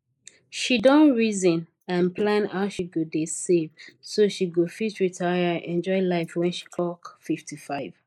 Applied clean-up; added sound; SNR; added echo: neural mask model Resemble Enhance denoiser.